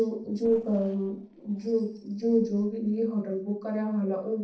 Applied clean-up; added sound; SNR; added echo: neural separator model SepFormer DNS4.